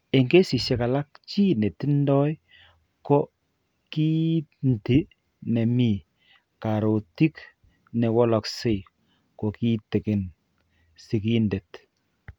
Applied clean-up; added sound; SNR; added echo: none; none; none; none.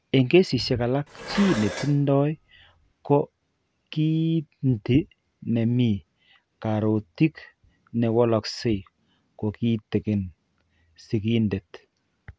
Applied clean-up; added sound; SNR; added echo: none; Dishes, pots, and pans; 11 dB; none.